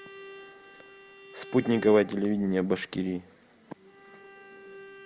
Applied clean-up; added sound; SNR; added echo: none; Bowed string instrument; 18 dB; none.